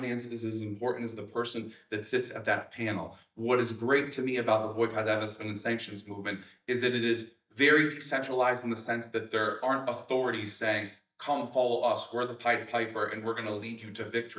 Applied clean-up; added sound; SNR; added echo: neural mask model DeepFilterNet 3.